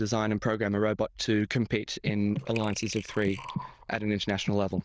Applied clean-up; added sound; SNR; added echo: neural diffusion model UNIVERSE++.